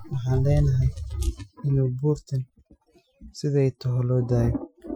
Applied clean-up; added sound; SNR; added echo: classical method Wiener filter.